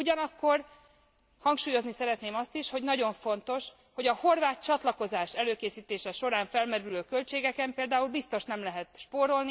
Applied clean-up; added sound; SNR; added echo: none; none; none; none.